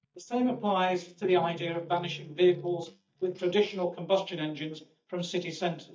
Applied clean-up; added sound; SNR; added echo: neural mask model DeepFilterNet 3.